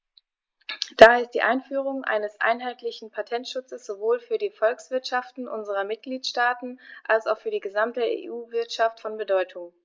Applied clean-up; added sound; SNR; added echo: neural mask model Resemble Enhance denoiser.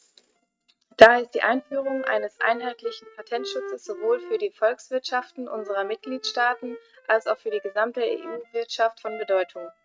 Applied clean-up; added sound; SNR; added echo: neural mask model RNNoise.